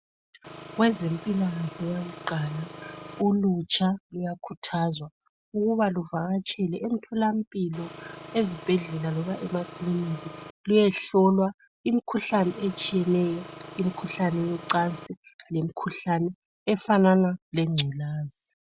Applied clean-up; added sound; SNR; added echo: none; Engine; 15 dB; none.